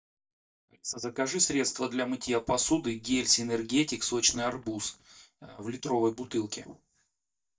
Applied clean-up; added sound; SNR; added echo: neural mask model DeepFilterNet 3.